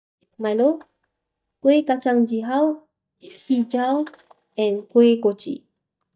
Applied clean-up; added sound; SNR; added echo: neural mask model DeepFilterNet 3.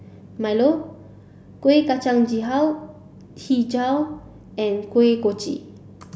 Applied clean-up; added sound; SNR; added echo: none; none; none; none.